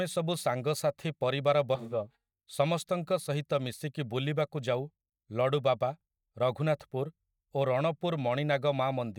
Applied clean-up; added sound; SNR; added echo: neural mask model DeepFilterNet 3.